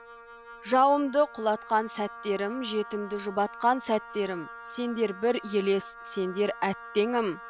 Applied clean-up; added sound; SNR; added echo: none; Wind instrument, woodwind instrument; 16 dB; none.